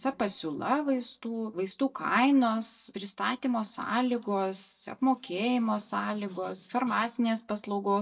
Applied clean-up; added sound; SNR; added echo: neural mask model DeepFilterNet 3.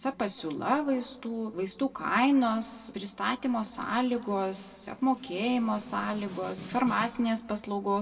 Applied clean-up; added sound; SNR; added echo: none; Snare drum; 18 dB; reverberation time 0.9 s.